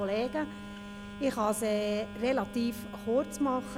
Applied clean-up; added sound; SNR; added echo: none; Telephone; 11 dB; none.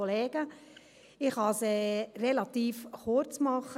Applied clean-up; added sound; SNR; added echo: none; none; none; none.